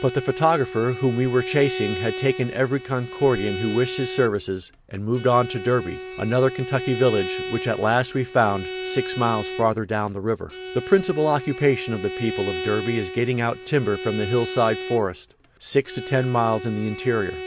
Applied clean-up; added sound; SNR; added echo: none; Bowed string instrument; 10 dB; none.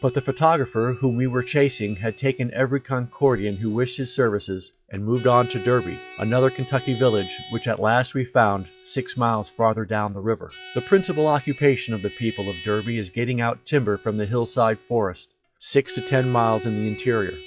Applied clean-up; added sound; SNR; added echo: classical method log-MMSE.